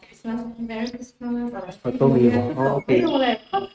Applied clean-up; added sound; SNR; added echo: neural mask model RNNoise.